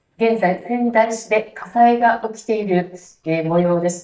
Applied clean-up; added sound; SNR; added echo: neural mask model DeepFilterNet 3.